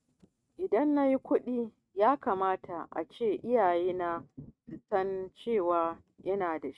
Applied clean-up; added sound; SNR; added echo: neural mask model RNNoise.